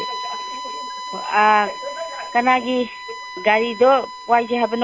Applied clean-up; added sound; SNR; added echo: none; Bowed string instrument; 11 dB; none.